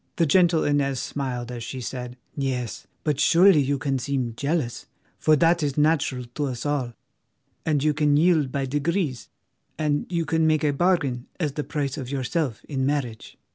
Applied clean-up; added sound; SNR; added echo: none; none; none; none.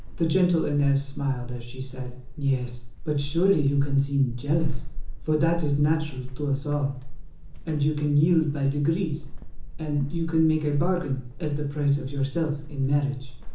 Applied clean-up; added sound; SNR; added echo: none; Squeak / Walk, footsteps; 5 dB; reverberation time 0.7 s.